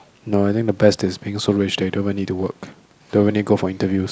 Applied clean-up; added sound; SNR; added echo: none; none; none; none.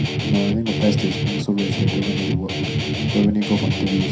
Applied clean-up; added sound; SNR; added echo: none; Guitar; 0 dB; reverberation time 0.3 s.